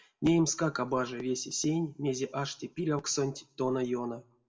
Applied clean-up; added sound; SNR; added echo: none; none; none; reverberation time 0.3 s.